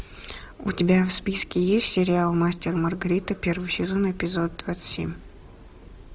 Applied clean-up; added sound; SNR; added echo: none; none; none; none.